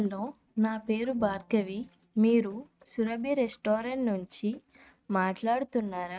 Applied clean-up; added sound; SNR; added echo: neural mask model RNNoise.